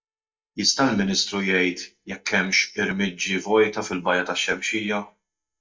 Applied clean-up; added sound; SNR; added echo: neural mask model DeepFilterNet 3.